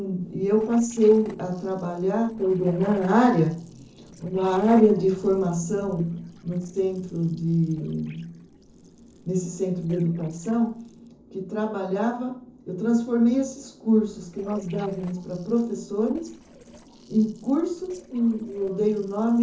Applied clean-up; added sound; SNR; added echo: neural separator model SepFormer DNS4.